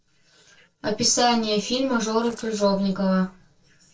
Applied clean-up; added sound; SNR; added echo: neural separator model SepFormer DNS4.